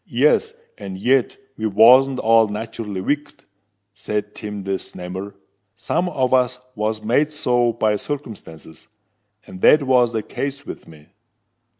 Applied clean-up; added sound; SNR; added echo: none; none; none; none.